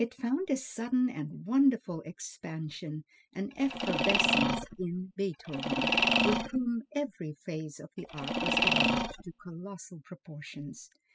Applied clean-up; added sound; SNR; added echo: classical method spectral subtraction.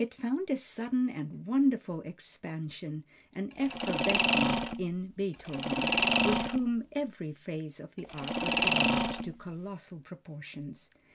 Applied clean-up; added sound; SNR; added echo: none; Mechanisms; -4 dB; none.